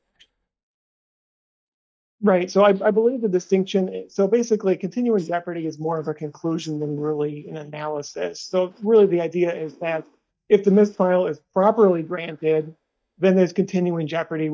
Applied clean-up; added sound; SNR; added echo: neural mask model DeepFilterNet 3.